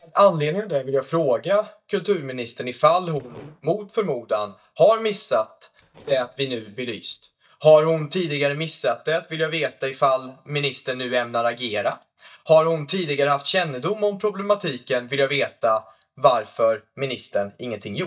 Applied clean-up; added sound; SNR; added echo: neural mask model DeepFilterNet 3.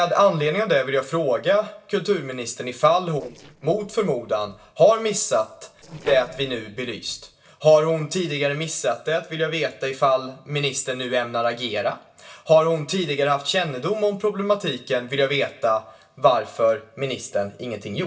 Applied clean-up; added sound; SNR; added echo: neural separator model SepFormer DNS4.